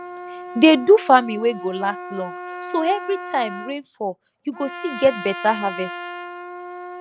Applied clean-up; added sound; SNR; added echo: none; Trumpet; 12 dB; none.